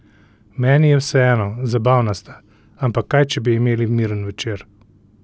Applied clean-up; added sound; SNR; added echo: none; none; none; none.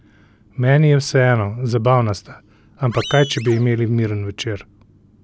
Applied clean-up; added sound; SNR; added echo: none; Animal; 16 dB; none.